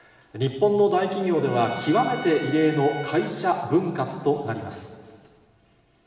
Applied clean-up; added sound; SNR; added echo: none; Trumpet; 16 dB; reverberation time 2.1 s.